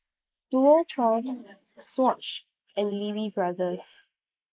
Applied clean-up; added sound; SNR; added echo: neural mask model Resemble Enhance denoiser.